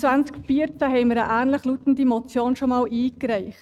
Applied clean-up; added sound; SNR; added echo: neural mask model RNNoise.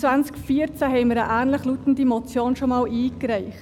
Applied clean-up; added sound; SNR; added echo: none; Motorcycle; 18 dB; none.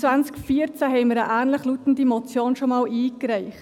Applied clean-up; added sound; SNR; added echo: none; none; none; none.